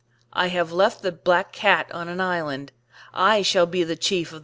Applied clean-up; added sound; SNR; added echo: none; none; none; none.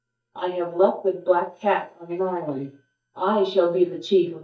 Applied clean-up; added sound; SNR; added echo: neural mask model DeepFilterNet 3.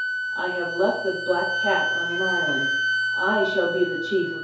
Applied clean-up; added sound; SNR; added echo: none; Wind instrument, woodwind instrument; 0 dB; reverberation time 2.4 s.